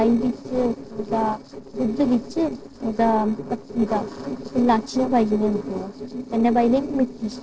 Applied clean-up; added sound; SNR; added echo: neural separator model SepFormer DNS4.